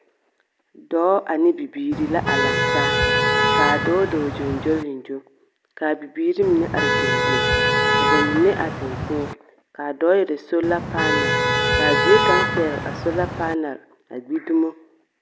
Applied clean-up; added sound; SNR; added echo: none; Motor vehicle (road); -2 dB; none.